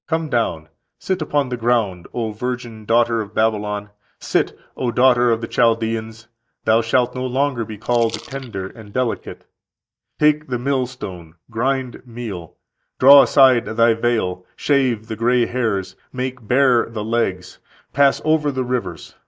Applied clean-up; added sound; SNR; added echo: neural mask model DeepFilterNet 3.